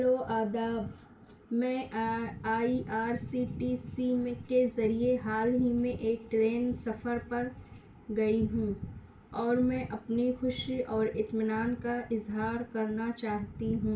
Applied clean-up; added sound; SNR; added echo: none; none; none; reverberation time 0.3 s.